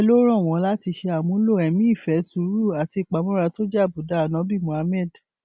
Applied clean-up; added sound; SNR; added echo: none; none; none; none.